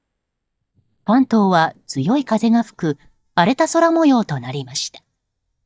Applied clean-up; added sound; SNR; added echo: neural mask model DeepFilterNet 3.